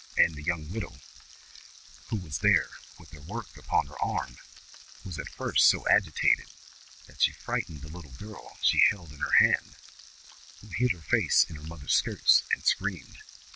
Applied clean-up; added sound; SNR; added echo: none; Frying (food); 20 dB; none.